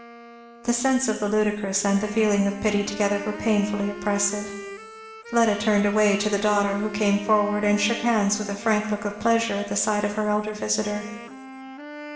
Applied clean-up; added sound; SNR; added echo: none; Wind instrument, woodwind instrument; 15 dB; reverberation time 1.2 s.